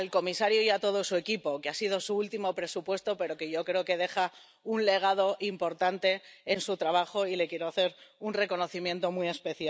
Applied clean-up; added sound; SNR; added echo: none; none; none; none.